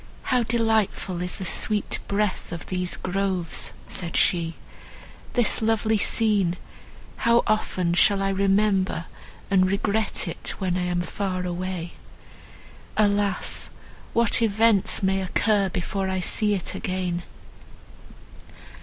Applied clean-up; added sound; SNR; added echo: none; none; none; none.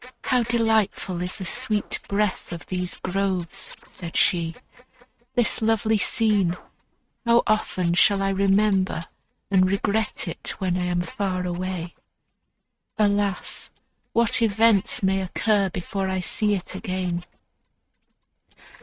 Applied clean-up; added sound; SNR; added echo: neural mask model RNNoise.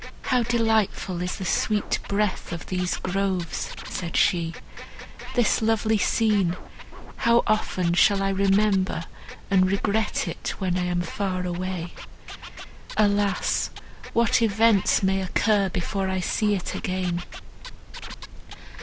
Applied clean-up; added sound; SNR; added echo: none; Scratching (performance technique); 17 dB; none.